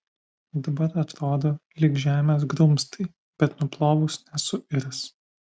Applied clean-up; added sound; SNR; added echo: none; none; none; none.